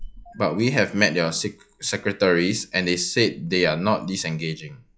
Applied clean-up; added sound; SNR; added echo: classical method log-MMSE.